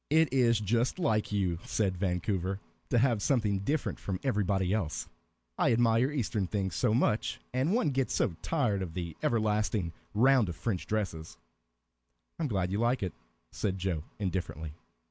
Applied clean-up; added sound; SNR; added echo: none; none; none; none.